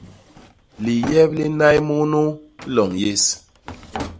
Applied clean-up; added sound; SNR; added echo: none; Drawer open or close; 16 dB; none.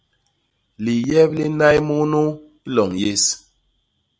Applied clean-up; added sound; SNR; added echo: none; none; none; none.